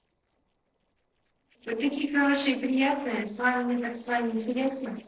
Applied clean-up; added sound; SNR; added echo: neural separator model SepFormer DNS4.